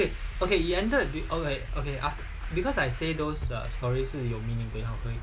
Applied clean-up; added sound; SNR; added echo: none; Domestic sounds, home sounds; 19 dB; none.